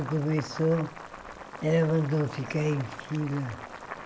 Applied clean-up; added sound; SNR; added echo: none; Boiling; 13 dB; none.